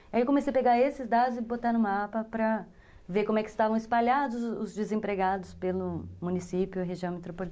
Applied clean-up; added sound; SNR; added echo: none; none; none; none.